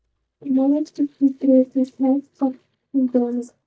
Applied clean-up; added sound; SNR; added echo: neural mask model DeepFilterNet 3.